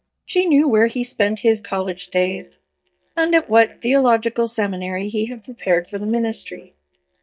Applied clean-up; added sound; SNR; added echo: neural mask model DeepFilterNet 3.